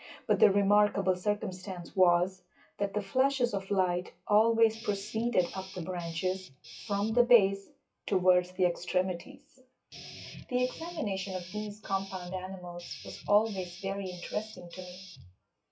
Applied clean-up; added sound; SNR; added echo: classical method WPE with log-MMSE.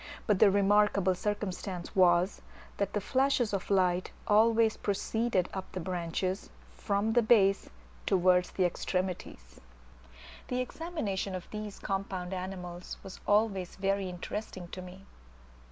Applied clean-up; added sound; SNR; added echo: none; none; none; none.